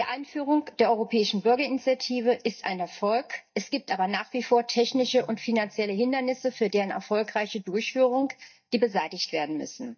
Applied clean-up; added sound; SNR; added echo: neural mask model DeepFilterNet 3.